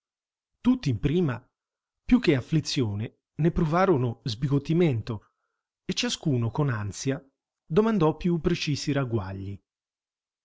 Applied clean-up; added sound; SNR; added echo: none; none; none; none.